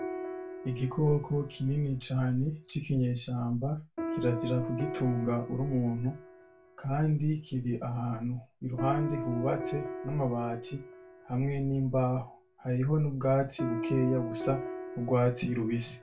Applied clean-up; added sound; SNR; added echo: none; Piano; 9 dB; reverberation time 0.2 s.